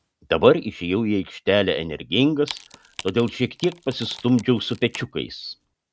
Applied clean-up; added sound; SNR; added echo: none; Wood; 19 dB; none.